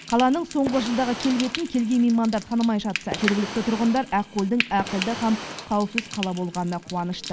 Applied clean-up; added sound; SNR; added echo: none; Fire + Frying (food); 10 dB; none.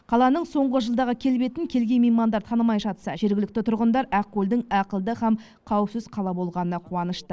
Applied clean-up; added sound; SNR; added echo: none; none; none; none.